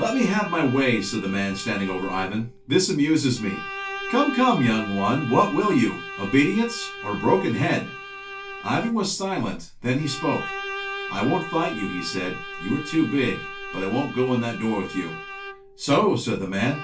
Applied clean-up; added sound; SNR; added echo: none; Bowed string instrument; 12 dB; reverberation time 0.2 s.